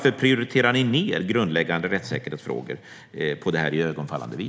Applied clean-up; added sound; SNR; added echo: none; none; none; none.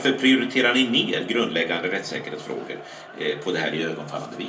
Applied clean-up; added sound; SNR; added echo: none; Crowd; 18 dB; reverberation time 0.3 s.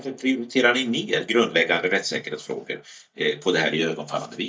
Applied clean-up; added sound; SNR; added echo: neural mask model DeepFilterNet 3.